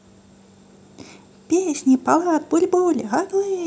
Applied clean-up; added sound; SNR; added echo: none; none; none; none.